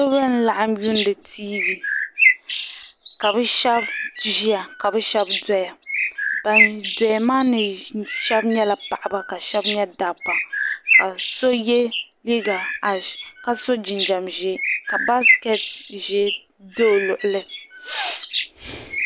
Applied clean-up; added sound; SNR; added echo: none; Bird; 2 dB; none.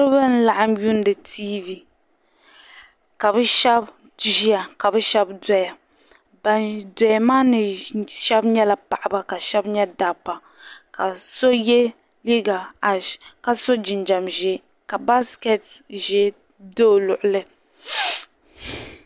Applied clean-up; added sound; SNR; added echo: none; none; none; none.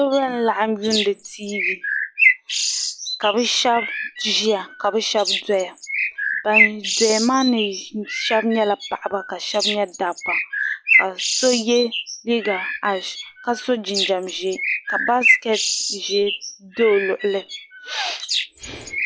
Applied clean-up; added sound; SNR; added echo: classical method log-MMSE.